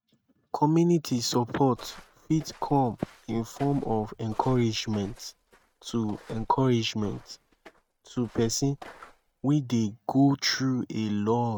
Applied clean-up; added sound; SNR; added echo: neural mask model RNNoise.